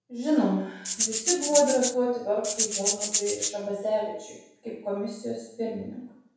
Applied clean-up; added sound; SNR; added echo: none; Rattle (instrument); -1 dB; reverberation time 0.7 s.